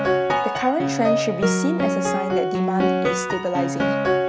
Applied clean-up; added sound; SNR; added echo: none; Piano; -4 dB; none.